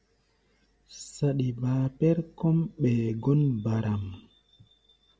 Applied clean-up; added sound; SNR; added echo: none; none; none; none.